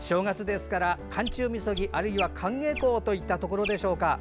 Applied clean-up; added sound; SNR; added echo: none; Chirp, tweet; 13 dB; none.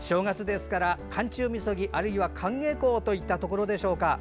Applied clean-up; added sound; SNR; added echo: none; none; none; none.